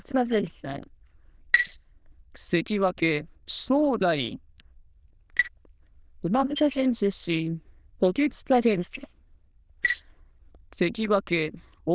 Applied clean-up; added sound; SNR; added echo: neural diffusion model UNIVERSE++.